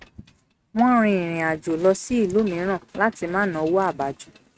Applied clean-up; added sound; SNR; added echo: neural mask model RNNoise.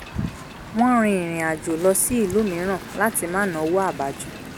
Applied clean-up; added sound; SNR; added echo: none; Wind; 12 dB; none.